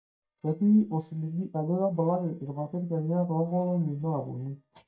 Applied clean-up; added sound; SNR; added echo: neural mask model DeepFilterNet 3.